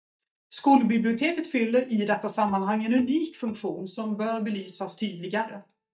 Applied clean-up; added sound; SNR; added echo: neural mask model DeepFilterNet 3.